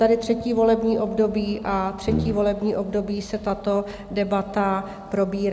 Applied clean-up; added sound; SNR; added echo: none; Brass instrument; 4 dB; none.